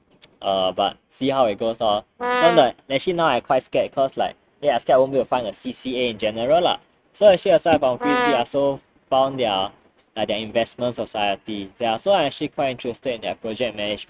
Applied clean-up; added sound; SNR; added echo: neural mask model RNNoise.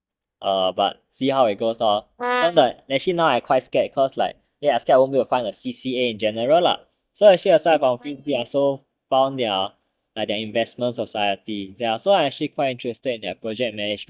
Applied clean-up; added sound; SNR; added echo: neural mask model DeepFilterNet 3.